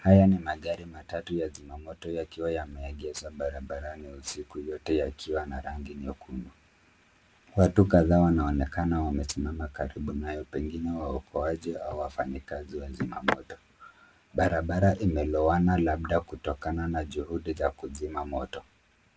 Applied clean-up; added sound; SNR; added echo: none; none; none; none.